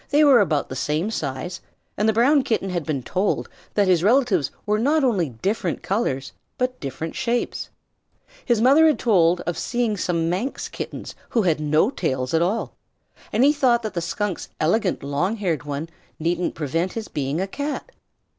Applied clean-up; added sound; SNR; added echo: none; none; none; none.